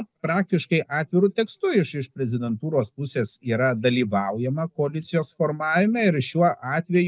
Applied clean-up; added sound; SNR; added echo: none; none; none; none.